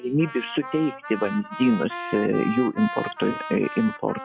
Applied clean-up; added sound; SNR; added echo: classical method log-MMSE.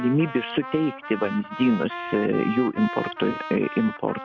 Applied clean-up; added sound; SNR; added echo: none; Trumpet; 11 dB; none.